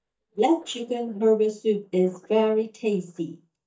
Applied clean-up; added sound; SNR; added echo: neural mask model DeepFilterNet 3.